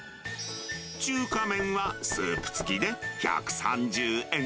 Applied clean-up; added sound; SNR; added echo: none; Knock; 14 dB; none.